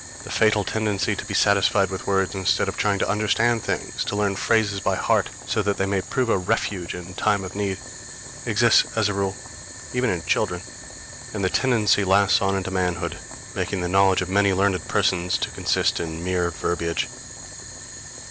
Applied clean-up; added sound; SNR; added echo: none; Boiling; 13 dB; none.